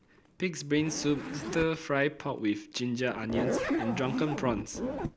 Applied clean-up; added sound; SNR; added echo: none; Zipper (clothing); 5 dB; none.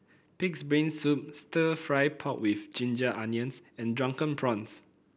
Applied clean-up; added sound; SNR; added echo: none; none; none; none.